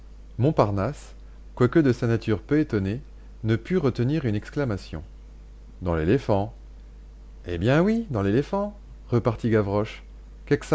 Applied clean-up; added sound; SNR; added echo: none; none; none; none.